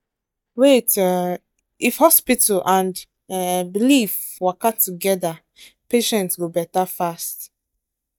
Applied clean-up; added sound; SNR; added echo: neural mask model DeepFilterNet 3.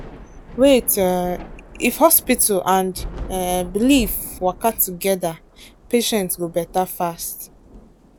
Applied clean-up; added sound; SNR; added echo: none; Thunder / Rain; 16 dB; none.